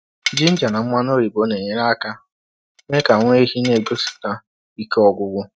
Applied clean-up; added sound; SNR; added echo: neural mask model RNNoise.